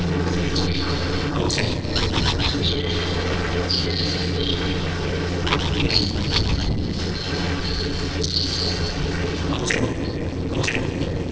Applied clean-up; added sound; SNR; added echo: neural separator model SepFormer DNS4.